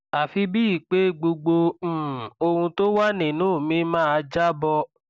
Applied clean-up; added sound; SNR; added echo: none; none; none; none.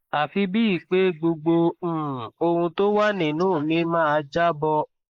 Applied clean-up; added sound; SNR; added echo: neural mask model Resemble Enhance denoiser.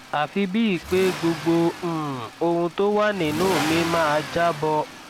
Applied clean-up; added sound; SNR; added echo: none; Accelerating, revving, vroom; 10 dB; none.